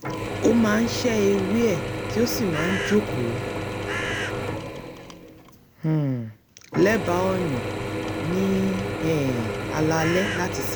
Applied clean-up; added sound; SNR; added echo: none; Bird + Drill / Mechanisms; 4 dB; none.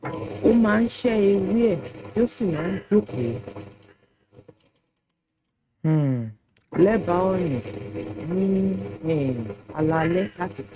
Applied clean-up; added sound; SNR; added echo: neural mask model RNNoise.